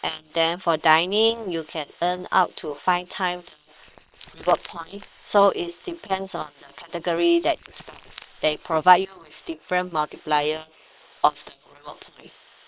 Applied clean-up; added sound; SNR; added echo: neural separator model SepFormer WHAM!.